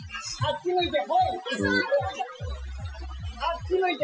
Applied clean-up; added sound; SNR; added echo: classical method Wiener filter.